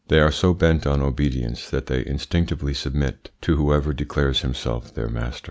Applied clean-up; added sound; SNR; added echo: none; none; none; none.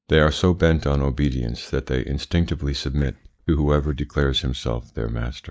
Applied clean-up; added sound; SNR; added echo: neural mask model DeepFilterNet 3.